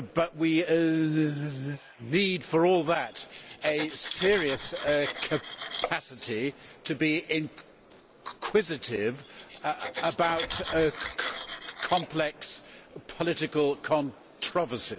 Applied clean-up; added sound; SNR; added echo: neural mask model Resemble Enhance denoiser.